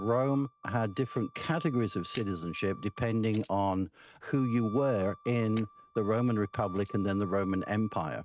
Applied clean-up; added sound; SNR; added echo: neural mask model RNNoise.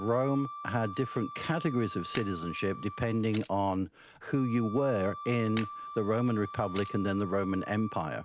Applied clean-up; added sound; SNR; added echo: none; Camera + Wind instrument, woodwind instrument; 11 dB; none.